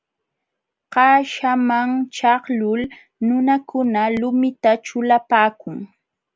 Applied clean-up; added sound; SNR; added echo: none; none; none; none.